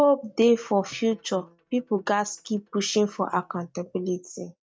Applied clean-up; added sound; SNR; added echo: neural mask model DeepFilterNet 3.